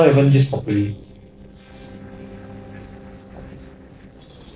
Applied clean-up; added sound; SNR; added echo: neural separator model SepFormer DNS4.